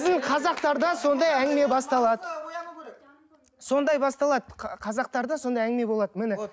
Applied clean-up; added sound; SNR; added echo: none; none; none; none.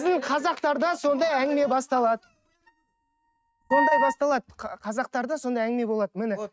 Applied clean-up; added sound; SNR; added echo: neural mask model RNNoise.